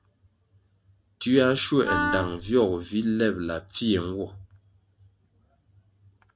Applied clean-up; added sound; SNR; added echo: none; Wind instrument, woodwind instrument; 2 dB; none.